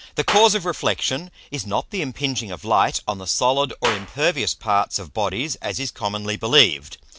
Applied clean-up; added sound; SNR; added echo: none; Clapping; 12 dB; none.